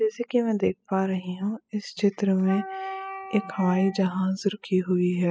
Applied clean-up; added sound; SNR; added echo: classical method spectral subtraction.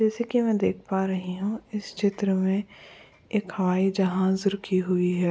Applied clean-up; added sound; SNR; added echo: none; none; none; none.